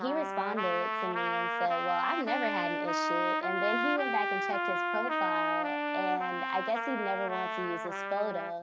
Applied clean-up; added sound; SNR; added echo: none; Trumpet; -2 dB; none.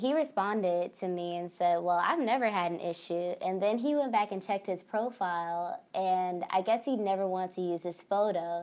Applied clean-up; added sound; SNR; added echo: none; none; none; none.